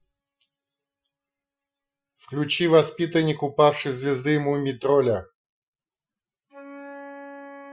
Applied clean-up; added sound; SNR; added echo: classical method Wiener filter.